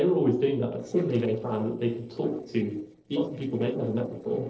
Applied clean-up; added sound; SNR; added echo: neural separator model SepFormer DNS4.